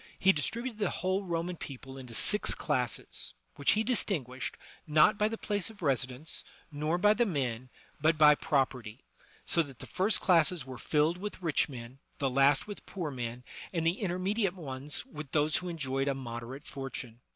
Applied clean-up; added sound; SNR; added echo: none; none; none; none.